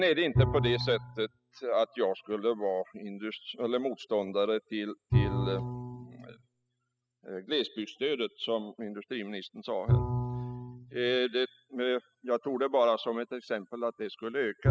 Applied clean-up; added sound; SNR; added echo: classical method spectral subtraction.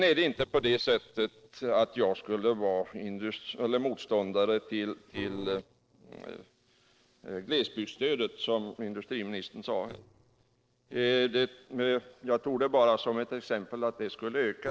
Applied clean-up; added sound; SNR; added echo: neural separator model SepFormer DNS4.